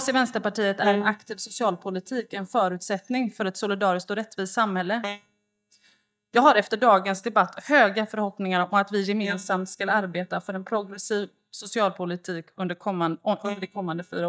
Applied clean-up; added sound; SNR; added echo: neural mask model DeepFilterNet 3.